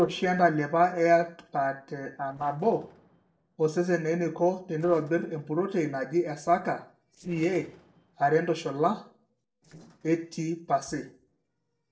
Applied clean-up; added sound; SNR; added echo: neural separator model SepFormer DNS4.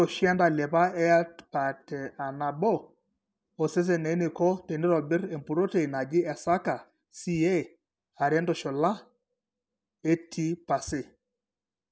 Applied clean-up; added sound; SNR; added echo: none; none; none; none.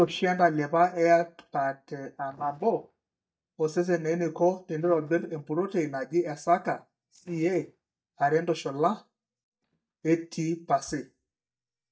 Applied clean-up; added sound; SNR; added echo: neural mask model DeepFilterNet 3.